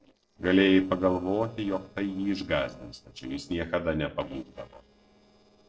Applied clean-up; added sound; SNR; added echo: neural separator model SepFormer DNS4.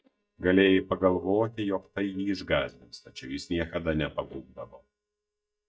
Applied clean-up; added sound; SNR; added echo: neural mask model DeepFilterNet 3.